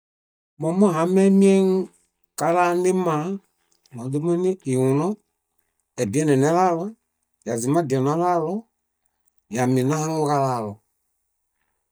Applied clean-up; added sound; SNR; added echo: neural mask model DeepFilterNet 3.